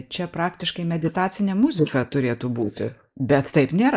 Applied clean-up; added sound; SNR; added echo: neural mask model Resemble Enhance denoiser.